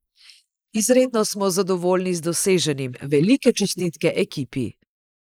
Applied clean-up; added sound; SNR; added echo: neural mask model Resemble Enhance denoiser.